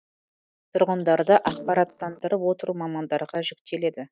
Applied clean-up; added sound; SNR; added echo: neural mask model DeepFilterNet 3.